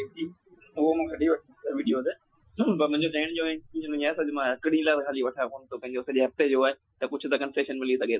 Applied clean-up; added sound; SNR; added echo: classical method Wiener filter.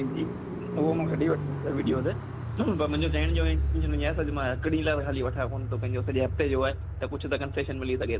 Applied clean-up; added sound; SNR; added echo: none; Car; 1 dB; none.